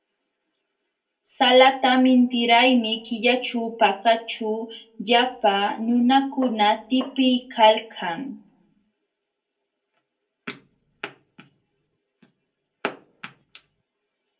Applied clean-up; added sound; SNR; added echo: neural separator model SepFormer DNS4.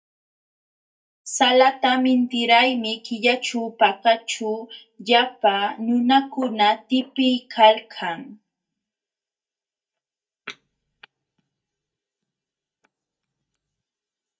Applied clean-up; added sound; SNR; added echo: neural mask model DeepFilterNet 3.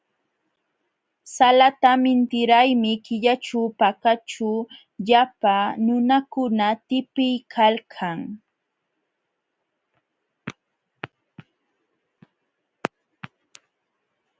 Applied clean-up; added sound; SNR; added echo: none; none; none; none.